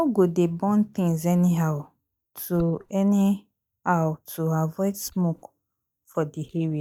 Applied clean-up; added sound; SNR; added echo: neural mask model DeepFilterNet 3.